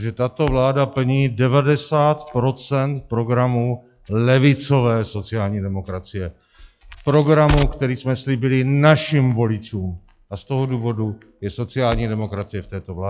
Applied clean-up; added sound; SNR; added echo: classical method log-MMSE.